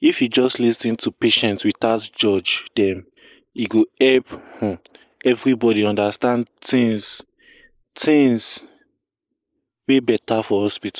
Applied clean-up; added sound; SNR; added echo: neural mask model Resemble Enhance denoiser.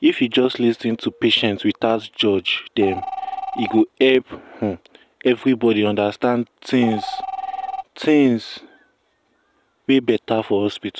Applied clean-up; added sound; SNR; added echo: none; Telephone; 13 dB; none.